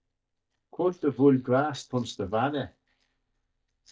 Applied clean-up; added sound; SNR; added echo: neural mask model DeepFilterNet 3.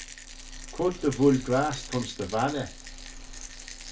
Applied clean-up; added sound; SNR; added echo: none; Rattle; 12 dB; reverberation time 0.2 s.